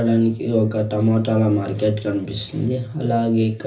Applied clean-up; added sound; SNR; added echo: none; none; none; reverberation time 0.4 s.